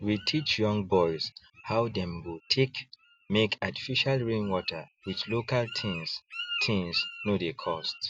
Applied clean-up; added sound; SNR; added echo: none; Bird; 14 dB; none.